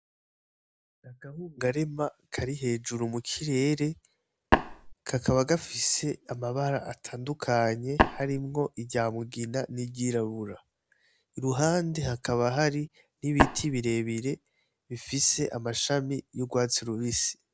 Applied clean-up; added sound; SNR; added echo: none; Tap; -5 dB; none.